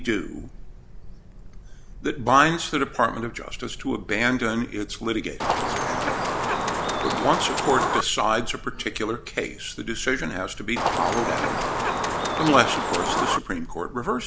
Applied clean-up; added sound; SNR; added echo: none; Chicken, rooster; -1 dB; none.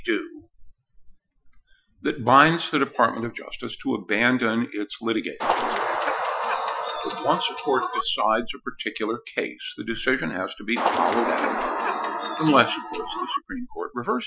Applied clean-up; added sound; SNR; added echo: classical method Wiener filter.